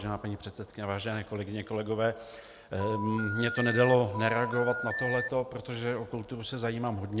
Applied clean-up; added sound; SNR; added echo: none; Telephone; 4 dB; none.